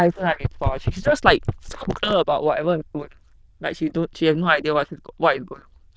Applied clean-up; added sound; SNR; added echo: neural diffusion model UNIVERSE++.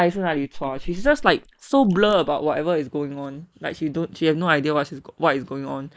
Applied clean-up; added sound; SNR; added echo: neural mask model Resemble Enhance denoiser.